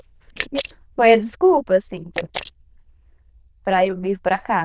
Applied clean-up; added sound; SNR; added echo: neural diffusion model UNIVERSE++.